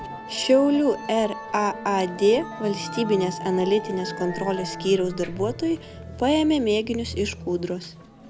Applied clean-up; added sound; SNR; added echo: none; Musical instrument; 11 dB; none.